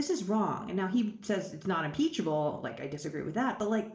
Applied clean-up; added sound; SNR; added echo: none; none; none; reverberation time 0.5 s.